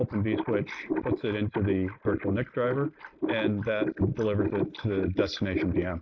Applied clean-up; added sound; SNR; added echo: neural mask model Resemble Enhance denoiser.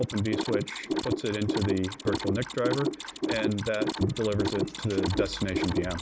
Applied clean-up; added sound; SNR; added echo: none; Mechanisms; 2 dB; none.